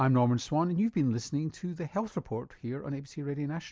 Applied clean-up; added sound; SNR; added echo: none; none; none; none.